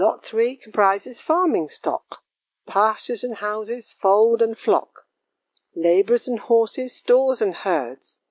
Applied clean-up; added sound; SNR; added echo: neural mask model Resemble Enhance denoiser.